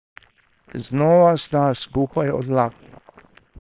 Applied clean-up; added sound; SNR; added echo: neural separator model SepFormer WHAM!.